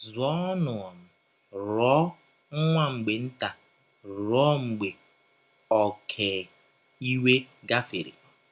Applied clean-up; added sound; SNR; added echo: none; none; none; none.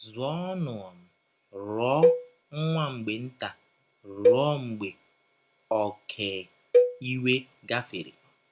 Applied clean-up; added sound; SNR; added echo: none; Cowbell; -4 dB; none.